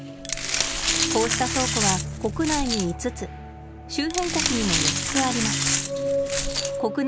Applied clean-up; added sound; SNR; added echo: none; Glass; 0 dB; none.